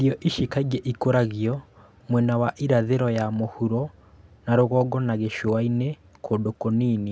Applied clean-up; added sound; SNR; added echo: none; none; none; none.